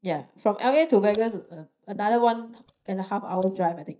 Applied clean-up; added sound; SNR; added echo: neural mask model DeepFilterNet 3.